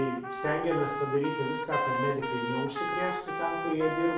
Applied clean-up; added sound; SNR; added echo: none; Trumpet; 2 dB; reverberation time 0.7 s.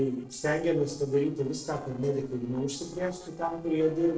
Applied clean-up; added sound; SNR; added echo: neural separator model SepFormer DNS4.